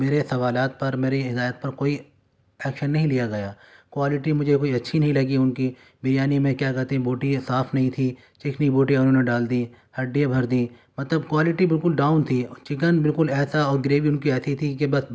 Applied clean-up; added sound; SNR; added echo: none; none; none; none.